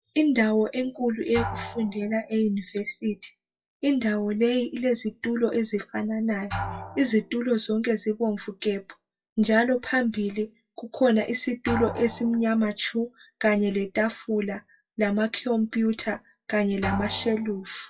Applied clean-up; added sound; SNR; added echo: classical method WPE with log-MMSE.